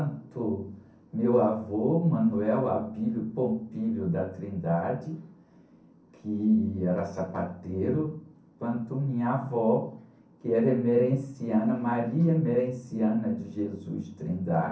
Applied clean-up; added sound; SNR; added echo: none; none; none; reverberation time 0.6 s.